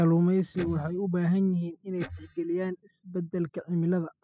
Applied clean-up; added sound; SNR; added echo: classical method spectral subtraction.